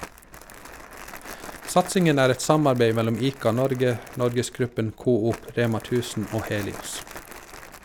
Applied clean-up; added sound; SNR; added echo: none; Crumpling, crinkling; 17 dB; none.